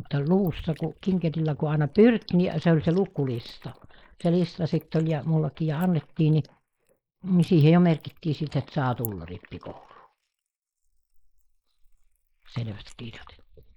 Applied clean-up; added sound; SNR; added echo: neural mask model Resemble Enhance denoiser.